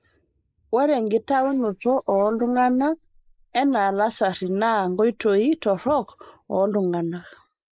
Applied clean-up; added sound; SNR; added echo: neural mask model Resemble Enhance denoiser.